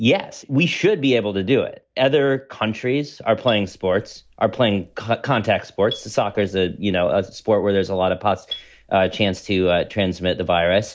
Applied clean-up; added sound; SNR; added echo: none; Marimba, xylophone; 20 dB; none.